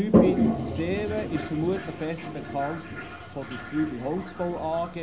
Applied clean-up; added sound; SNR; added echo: none; Toilet flush; -2 dB; reverberation time 0.4 s.